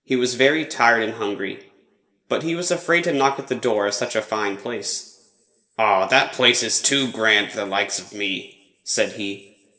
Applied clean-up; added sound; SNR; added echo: none; none; none; reverberation time 0.7 s.